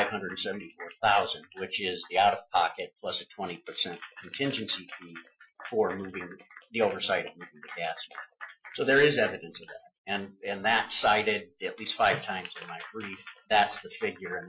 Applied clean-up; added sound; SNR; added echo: classical method Wiener filter.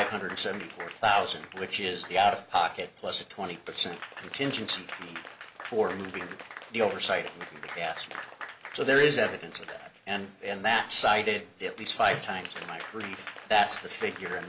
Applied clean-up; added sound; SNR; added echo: none; Applause / Crowd; 14 dB; none.